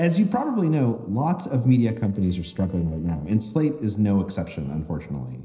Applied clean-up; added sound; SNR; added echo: neural separator model SepFormer DNS4.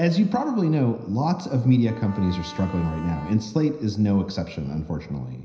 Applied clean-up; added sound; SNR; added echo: none; Bowed string instrument; 17 dB; reverberation time 0.9 s.